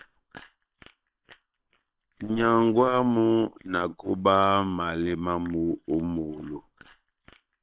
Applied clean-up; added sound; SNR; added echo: neural separator model SepFormer WHAM!.